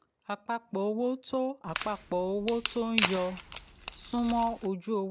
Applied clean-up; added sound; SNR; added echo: none; Wood; 1 dB; none.